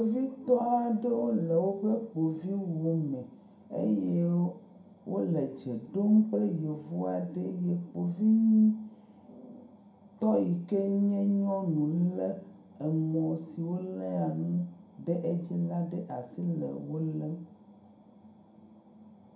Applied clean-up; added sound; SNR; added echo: none; none; none; reverberation time 0.5 s.